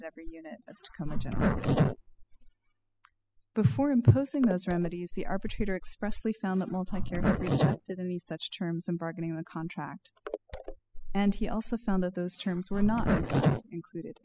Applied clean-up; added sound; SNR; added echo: classical method spectral subtraction.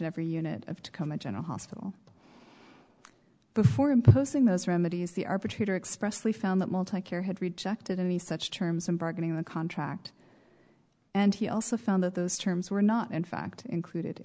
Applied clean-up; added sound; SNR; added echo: none; none; none; none.